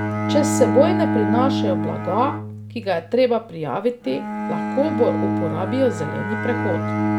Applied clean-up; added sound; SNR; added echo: none; Bowed string instrument; 1 dB; none.